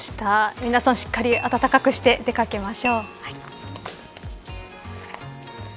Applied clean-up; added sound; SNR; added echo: none; Tap / Glass; 12 dB; none.